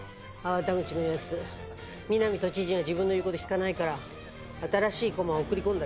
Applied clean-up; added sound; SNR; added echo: none; none; none; none.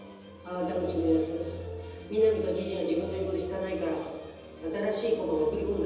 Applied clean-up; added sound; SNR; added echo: none; none; none; reverberation time 1.1 s.